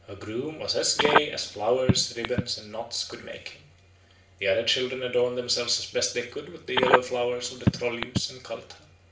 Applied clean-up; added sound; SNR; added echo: none; Telephone; -2 dB; reverberation time 0.4 s.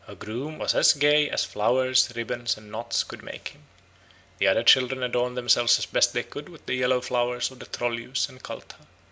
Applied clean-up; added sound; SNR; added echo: none; none; none; none.